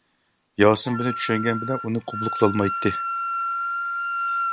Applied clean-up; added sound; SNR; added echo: none; Wind instrument, woodwind instrument; 4 dB; none.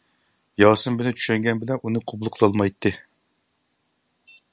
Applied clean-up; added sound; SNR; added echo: none; none; none; none.